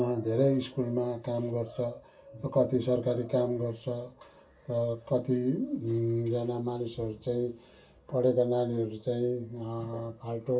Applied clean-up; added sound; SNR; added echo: none; none; none; reverberation time 0.1 s.